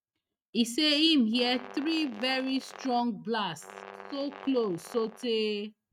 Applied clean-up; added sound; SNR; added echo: neural mask model RNNoise.